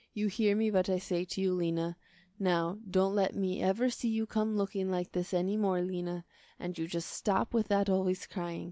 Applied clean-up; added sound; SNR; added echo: none; none; none; none.